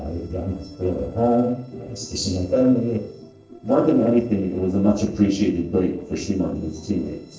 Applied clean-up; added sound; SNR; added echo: neural separator model SepFormer DNS4.